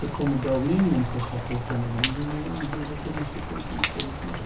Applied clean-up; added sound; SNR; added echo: none; Rain; 4 dB; reverberation time 0.7 s.